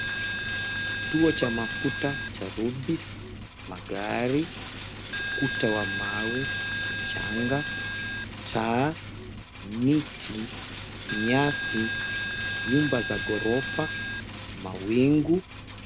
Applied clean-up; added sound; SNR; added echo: none; Coin (dropping); 2 dB; none.